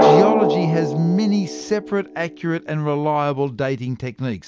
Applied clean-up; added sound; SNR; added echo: none; Drum; 1 dB; none.